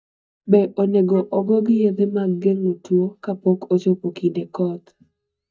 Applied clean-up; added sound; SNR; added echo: neural mask model DeepFilterNet 3.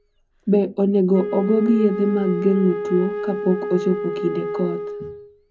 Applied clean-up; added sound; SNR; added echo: none; Wind instrument, woodwind instrument; 7 dB; reverberation time 0.3 s.